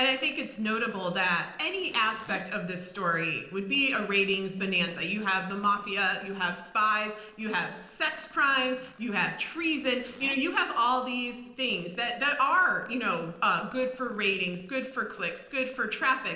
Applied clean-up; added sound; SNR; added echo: neural separator model SepFormer DNS4.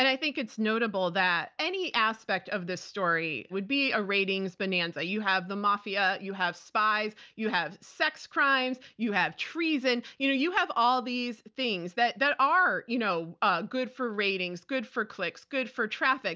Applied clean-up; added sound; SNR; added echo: none; none; none; none.